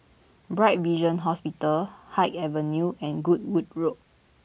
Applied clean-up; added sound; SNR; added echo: none; none; none; none.